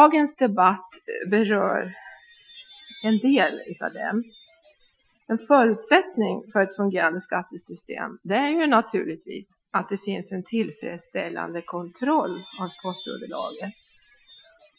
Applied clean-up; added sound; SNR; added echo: classical method Wiener filter.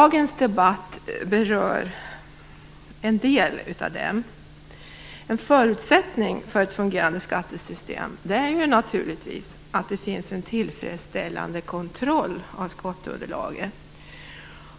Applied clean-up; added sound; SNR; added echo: none; none; none; none.